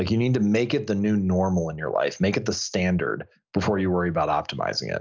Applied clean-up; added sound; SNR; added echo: none; none; none; none.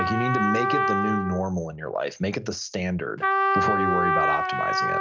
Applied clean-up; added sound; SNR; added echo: none; Trumpet; -2 dB; none.